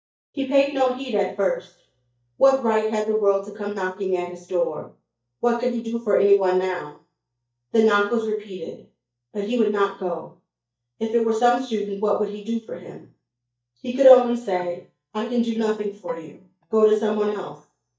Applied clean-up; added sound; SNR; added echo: neural mask model DeepFilterNet 3.